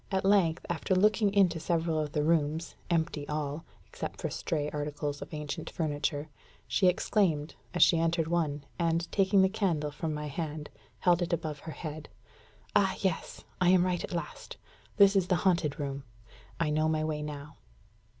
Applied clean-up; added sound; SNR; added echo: none; none; none; none.